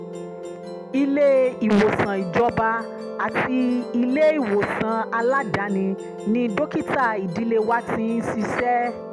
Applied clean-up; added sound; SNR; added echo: none; Musical instrument; 11 dB; none.